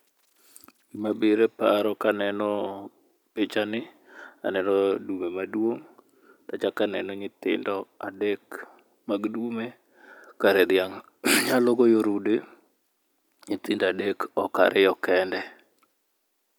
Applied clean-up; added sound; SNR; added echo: none; none; none; none.